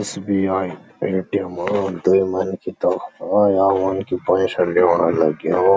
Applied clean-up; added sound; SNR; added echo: none; none; none; none.